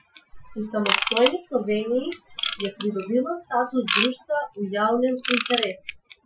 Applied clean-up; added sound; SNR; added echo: classical method Wiener filter.